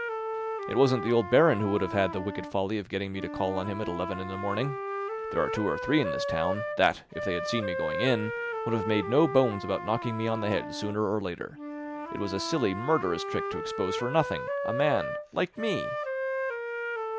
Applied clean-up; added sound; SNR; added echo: none; Wind instrument, woodwind instrument; 5 dB; none.